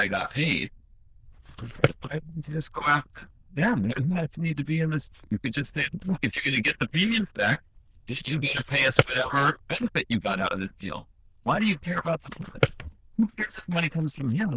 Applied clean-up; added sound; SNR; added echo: neural diffusion model UNIVERSE++.